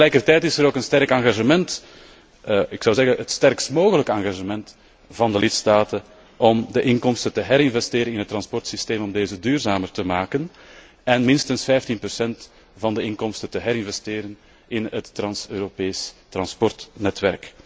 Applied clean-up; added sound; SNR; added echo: none; none; none; none.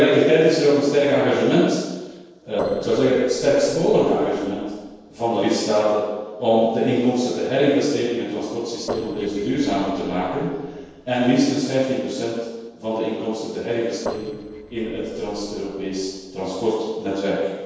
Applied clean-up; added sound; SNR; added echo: neural separator model SepFormer DNS4.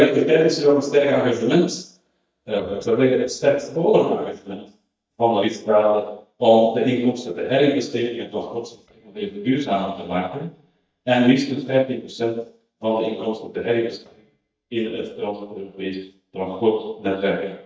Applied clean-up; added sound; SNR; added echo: neural mask model DeepFilterNet 3.